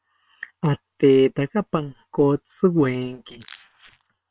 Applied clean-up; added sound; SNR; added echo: neural separator model SepFormer WHAM!.